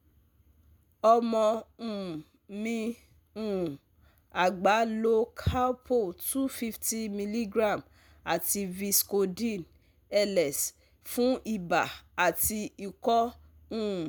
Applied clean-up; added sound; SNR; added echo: none; none; none; none.